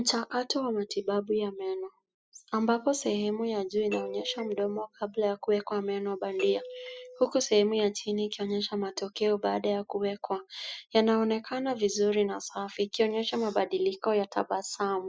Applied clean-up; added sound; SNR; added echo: classical method spectral subtraction.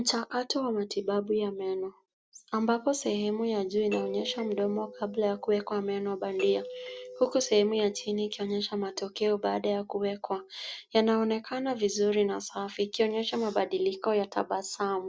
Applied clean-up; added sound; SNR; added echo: none; Doorbell; 14 dB; none.